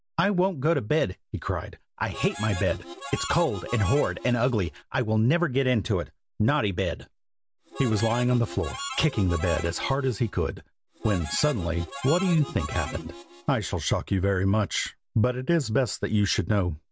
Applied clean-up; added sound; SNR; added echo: none; Harmonica; 12 dB; none.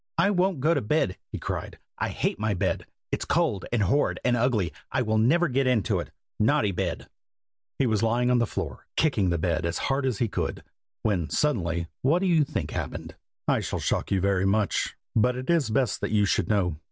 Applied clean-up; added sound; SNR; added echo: none; none; none; none.